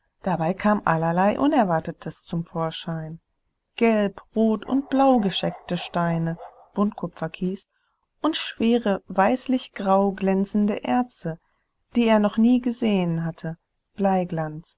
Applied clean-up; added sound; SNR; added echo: none; Bark; 20 dB; none.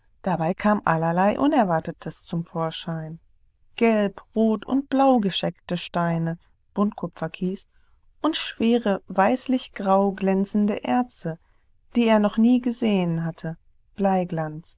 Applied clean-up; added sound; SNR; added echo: neural diffusion model UNIVERSE++.